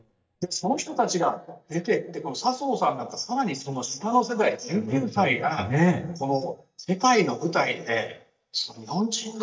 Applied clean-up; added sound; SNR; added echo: neural mask model DeepFilterNet 3.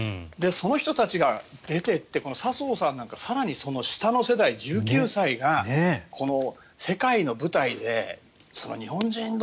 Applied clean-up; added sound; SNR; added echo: none; none; none; none.